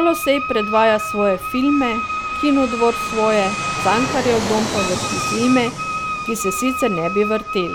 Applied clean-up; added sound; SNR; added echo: none; Wind instrument, woodwind instrument + Fixed-wing aircraft, airplane; 4 dB; none.